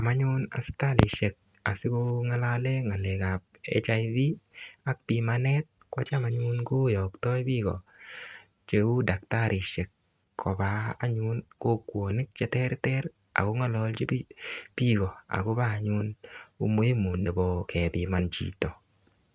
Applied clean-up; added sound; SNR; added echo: neural mask model RNNoise.